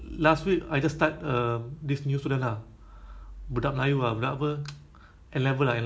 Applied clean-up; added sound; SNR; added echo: none; none; none; none.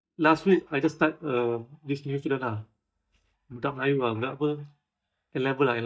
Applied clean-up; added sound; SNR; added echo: neural mask model DeepFilterNet 3.